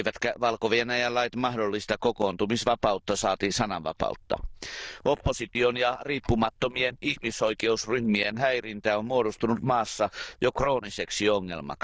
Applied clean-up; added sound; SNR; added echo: neural diffusion model UNIVERSE++.